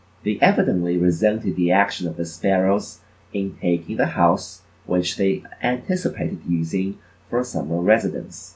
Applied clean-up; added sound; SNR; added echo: none; none; none; none.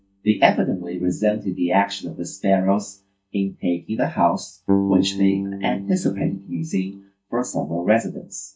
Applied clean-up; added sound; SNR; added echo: neural mask model DeepFilterNet 3.